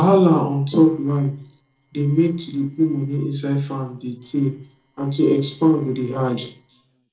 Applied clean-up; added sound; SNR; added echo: neural separator model SepFormer DNS4.